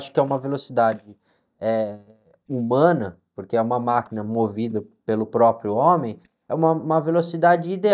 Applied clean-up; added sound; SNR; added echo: neural mask model DeepFilterNet 3.